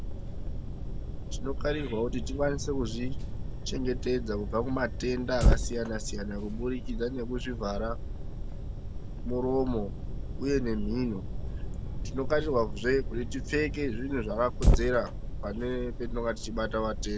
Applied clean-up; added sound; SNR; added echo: none; Fire; -1 dB; none.